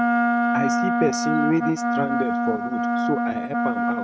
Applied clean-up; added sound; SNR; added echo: neural mask model RNNoise.